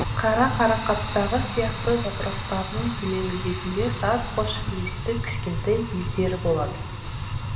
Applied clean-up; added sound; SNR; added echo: none; Fire; 3 dB; reverberation time 2.5 s.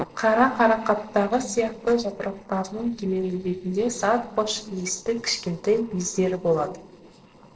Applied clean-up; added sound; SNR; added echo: neural separator model SepFormer DNS4.